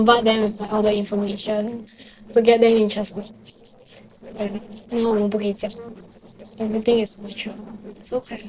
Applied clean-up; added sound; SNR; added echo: neural separator model SepFormer DNS4.